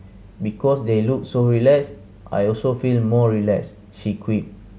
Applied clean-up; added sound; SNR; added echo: none; none; none; none.